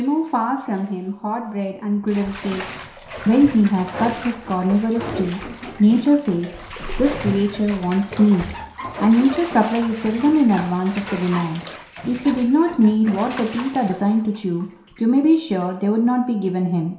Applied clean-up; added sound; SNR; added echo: none; Bathtub (filling or washing); 14 dB; reverberation time 0.7 s.